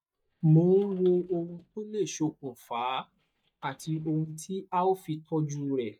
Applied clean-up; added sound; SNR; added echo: neural mask model DeepFilterNet 3.